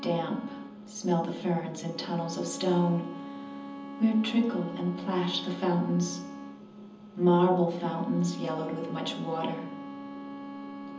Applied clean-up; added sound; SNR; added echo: none; Bowed string instrument; 13 dB; reverberation time 0.8 s.